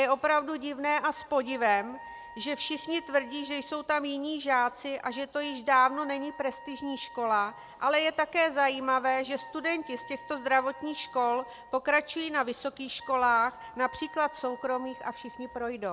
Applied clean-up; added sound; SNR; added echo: none; Wind instrument, woodwind instrument; 19 dB; none.